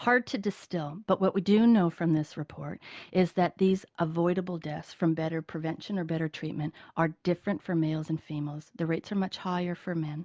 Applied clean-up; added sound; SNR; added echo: none; none; none; none.